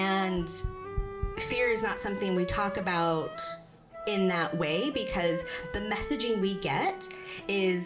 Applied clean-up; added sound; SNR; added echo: none; Wind instrument, woodwind instrument; 9 dB; reverberation time 1.7 s.